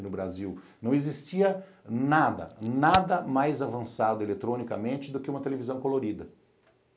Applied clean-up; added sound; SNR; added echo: none; Crack; 8 dB; none.